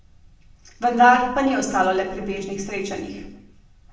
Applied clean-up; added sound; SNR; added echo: none; none; none; reverberation time 0.7 s.